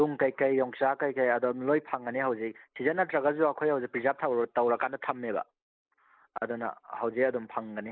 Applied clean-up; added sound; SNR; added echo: neural mask model Resemble Enhance denoiser.